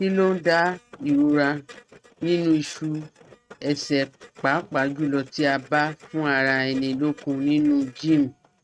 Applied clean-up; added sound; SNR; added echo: neural mask model RNNoise.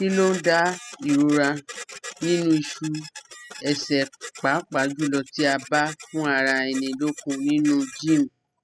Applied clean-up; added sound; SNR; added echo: classical method spectral subtraction.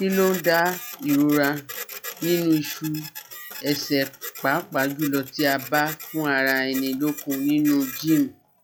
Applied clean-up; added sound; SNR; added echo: classical method log-MMSE.